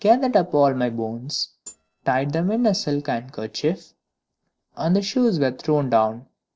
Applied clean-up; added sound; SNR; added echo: neural separator model SepFormer DNS4.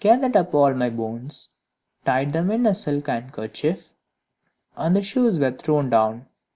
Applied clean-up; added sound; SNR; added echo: none; none; none; none.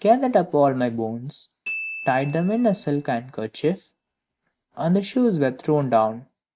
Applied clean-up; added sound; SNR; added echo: neural mask model RNNoise.